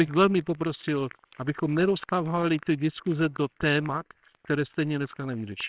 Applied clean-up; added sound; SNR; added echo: neural separator model SepFormer WHAMR!.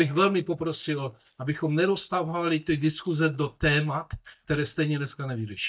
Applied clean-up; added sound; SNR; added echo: neural mask model DeepFilterNet 3.